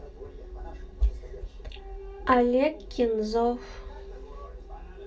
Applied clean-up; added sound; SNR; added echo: none; none; none; reverberation time 0.2 s.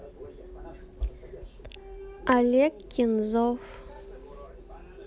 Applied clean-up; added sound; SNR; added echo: none; none; none; none.